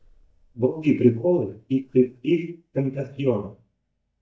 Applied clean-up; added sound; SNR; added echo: neural mask model DeepFilterNet 3.